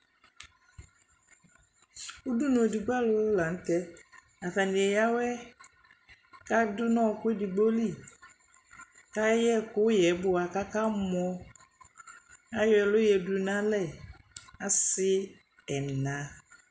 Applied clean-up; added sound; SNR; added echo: none; none; none; none.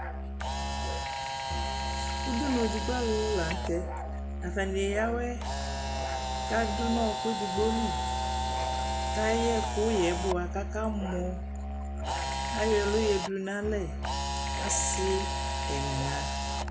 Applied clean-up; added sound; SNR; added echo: none; Musical instrument + Camera; -1 dB; none.